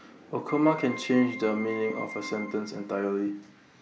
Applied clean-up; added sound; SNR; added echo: none; Keyboard (musical); 12 dB; none.